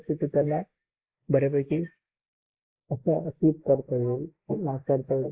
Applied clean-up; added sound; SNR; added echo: neural mask model Resemble Enhance denoiser.